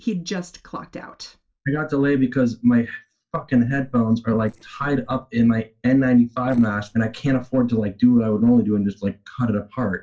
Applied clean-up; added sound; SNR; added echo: neural separator model SepFormer DNS4.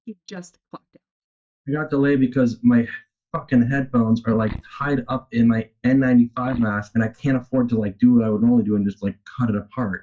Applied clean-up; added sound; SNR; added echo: neural mask model DeepFilterNet 3.